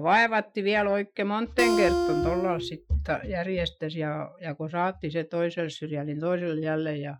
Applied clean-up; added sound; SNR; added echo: classical method Wiener filter.